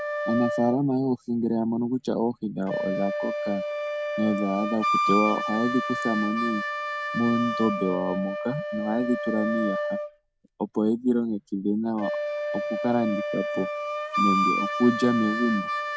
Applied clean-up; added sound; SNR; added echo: none; Wind instrument, woodwind instrument; 3 dB; none.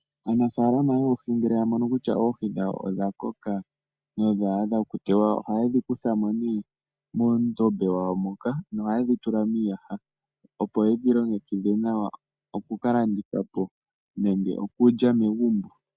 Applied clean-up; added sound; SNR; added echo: none; none; none; none.